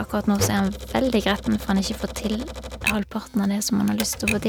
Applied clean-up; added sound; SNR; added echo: none; Typewriter; 8 dB; none.